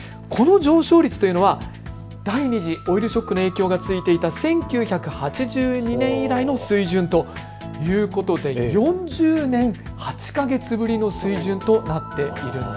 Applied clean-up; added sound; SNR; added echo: none; none; none; none.